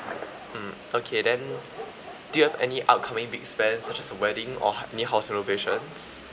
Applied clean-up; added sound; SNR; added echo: none; Gunshot, gunfire; 13 dB; none.